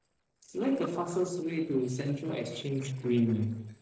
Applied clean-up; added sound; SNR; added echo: neural separator model SepFormer DNS4.